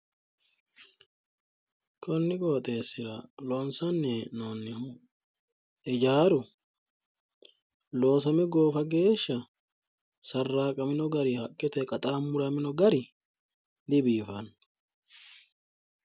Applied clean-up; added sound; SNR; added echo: none; none; none; none.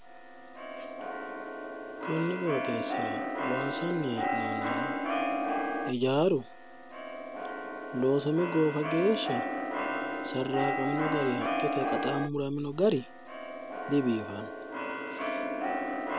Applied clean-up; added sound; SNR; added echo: none; Keyboard (musical); 1 dB; none.